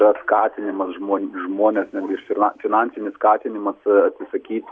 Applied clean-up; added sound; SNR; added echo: none; none; none; none.